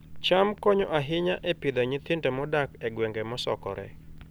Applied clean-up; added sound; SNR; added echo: none; Boat, Water vehicle; 20 dB; none.